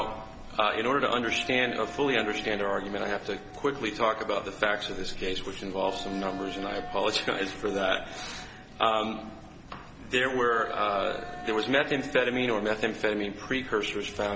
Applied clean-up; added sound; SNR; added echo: none; Wind instrument, woodwind instrument; 16 dB; none.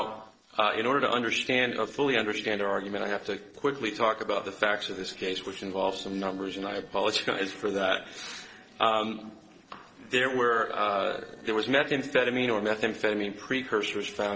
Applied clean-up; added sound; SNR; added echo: neural separator model SepFormer DNS4.